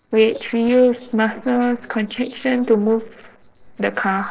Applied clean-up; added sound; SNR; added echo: neural separator model SepFormer DNS4.